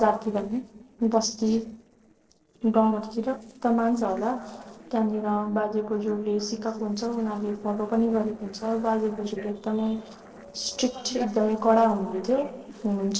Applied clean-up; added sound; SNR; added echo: neural separator model SepFormer DNS4.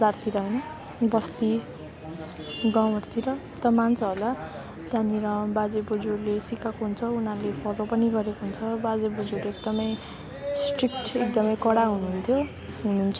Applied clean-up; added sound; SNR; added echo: none; none; none; none.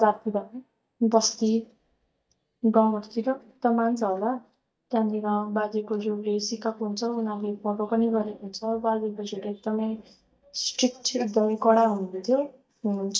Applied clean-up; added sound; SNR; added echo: neural mask model DeepFilterNet 3.